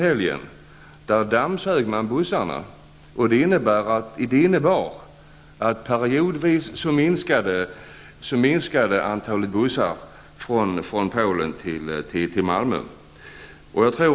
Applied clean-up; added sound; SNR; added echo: none; none; none; none.